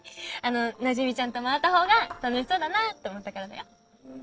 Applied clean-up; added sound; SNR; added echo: neural separator model SepFormer DNS4.